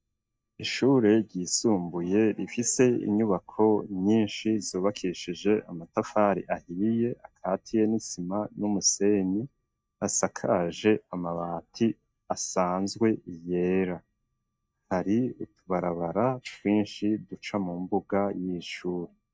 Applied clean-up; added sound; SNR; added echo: neural mask model DeepFilterNet 3.